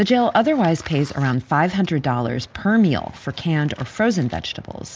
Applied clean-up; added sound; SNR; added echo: none; none; none; none.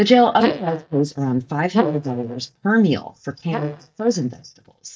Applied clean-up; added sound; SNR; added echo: neural mask model DeepFilterNet 3.